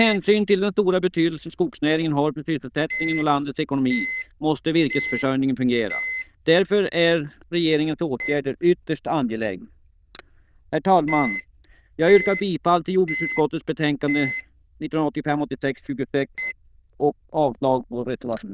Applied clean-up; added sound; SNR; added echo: neural diffusion model UNIVERSE++.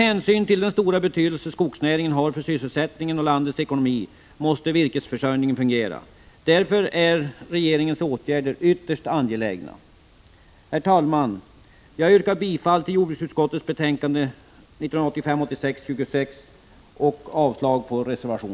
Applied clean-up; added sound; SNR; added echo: none; none; none; none.